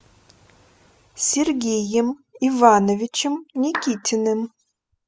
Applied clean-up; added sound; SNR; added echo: classical method spectral subtraction.